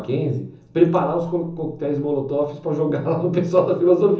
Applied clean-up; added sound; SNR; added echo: none; none; none; reverberation time 0.7 s.